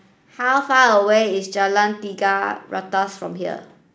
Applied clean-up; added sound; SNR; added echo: none; none; none; none.